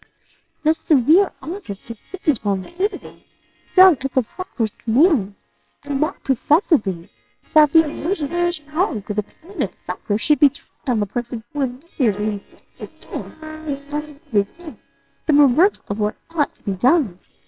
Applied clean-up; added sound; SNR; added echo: neural separator model SepFormer WHAMR!.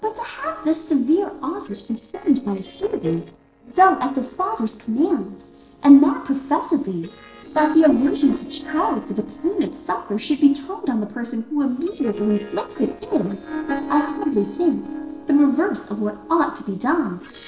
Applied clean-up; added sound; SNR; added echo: neural separator model SepFormer DNS4.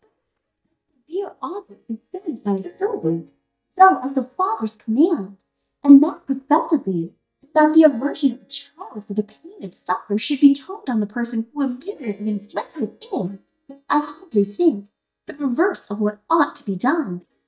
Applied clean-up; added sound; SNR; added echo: neural mask model DeepFilterNet 3.